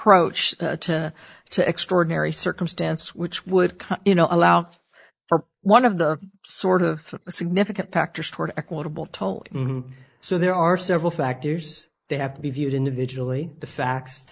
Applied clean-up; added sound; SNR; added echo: neural mask model Resemble Enhance denoiser.